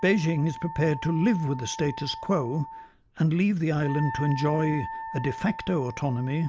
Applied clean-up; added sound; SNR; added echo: none; Wind instrument, woodwind instrument; 12 dB; none.